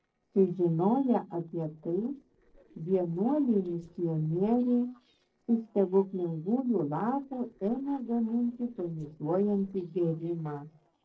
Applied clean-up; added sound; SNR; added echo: neural separator model SepFormer DNS4.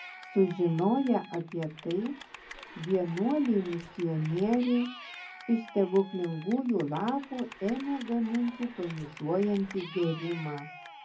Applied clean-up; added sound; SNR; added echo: none; Cheering / Clapping; 17 dB; reverberation time 0.4 s.